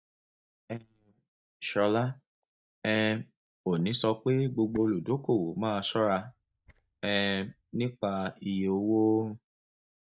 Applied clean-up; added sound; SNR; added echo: neural mask model DeepFilterNet 3.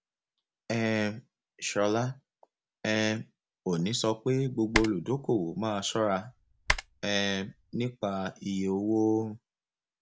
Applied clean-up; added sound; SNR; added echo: none; Typing; 6 dB; none.